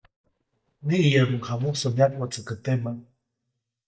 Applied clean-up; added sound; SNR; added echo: neural mask model DeepFilterNet 3.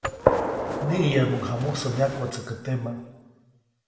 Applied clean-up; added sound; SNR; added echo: none; Gunshot, gunfire; 0 dB; reverberation time 1.1 s.